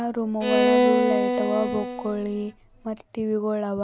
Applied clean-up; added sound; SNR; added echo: none; Bowed string instrument; -3 dB; none.